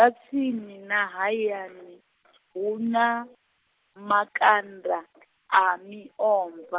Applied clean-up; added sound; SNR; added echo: none; none; none; none.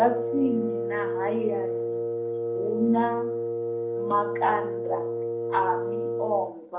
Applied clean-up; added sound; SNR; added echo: none; Wind instrument, woodwind instrument; 0 dB; reverberation time 0.6 s.